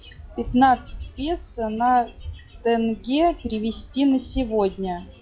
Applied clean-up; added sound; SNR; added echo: classical method log-MMSE.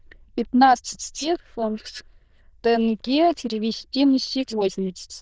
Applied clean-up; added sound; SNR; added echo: neural diffusion model UNIVERSE++.